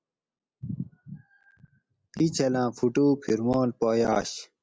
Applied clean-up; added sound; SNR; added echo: none; none; none; none.